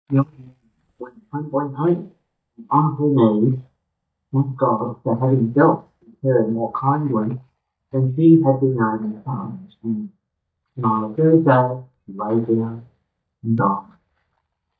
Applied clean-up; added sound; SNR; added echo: neural mask model DeepFilterNet 3.